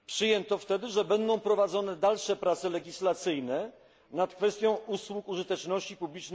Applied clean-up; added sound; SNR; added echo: none; none; none; none.